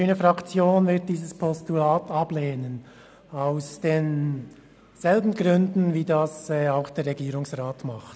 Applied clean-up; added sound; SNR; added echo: none; none; none; none.